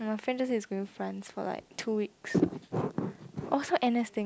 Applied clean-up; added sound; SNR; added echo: none; none; none; none.